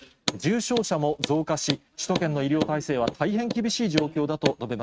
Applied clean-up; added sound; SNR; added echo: neural mask model RNNoise.